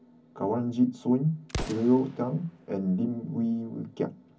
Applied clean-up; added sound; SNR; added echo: none; Explosion; 15 dB; reverberation time 0.4 s.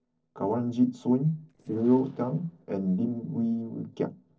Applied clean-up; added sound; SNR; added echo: neural separator model SepFormer DNS4.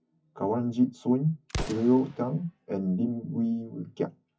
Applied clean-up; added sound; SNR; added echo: classical method WPE with log-MMSE.